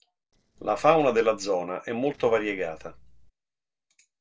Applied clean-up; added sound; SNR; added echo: neural separator model SepFormer DNS4.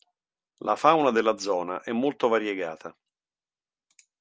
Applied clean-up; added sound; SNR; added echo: none; none; none; none.